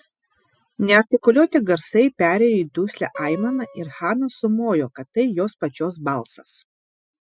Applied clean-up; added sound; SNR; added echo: classical method spectral subtraction.